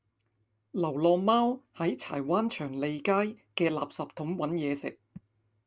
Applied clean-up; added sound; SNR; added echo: none; none; none; none.